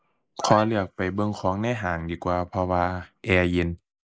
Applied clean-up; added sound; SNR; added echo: neural mask model Resemble Enhance denoiser.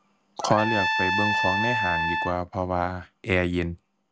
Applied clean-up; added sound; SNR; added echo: none; Trumpet; -1 dB; none.